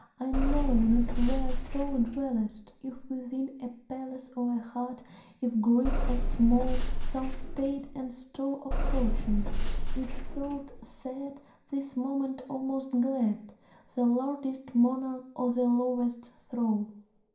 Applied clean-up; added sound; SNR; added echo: none; Bus / Engine; -2 dB; reverberation time 0.5 s.